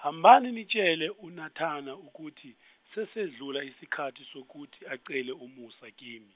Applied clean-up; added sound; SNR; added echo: none; none; none; none.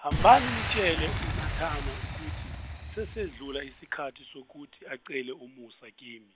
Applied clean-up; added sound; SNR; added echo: none; Boom; 5 dB; none.